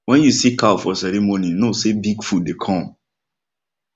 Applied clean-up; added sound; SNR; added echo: none; none; none; none.